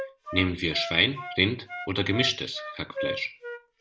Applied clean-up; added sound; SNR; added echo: none; Wind instrument, woodwind instrument; 9 dB; none.